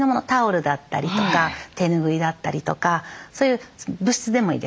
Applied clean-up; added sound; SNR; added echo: none; none; none; none.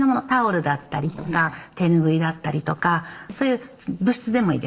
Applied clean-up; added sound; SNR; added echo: neural separator model SepFormer DNS4.